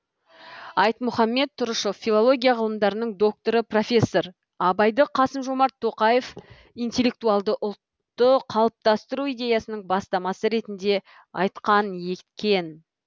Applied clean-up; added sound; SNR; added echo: none; none; none; none.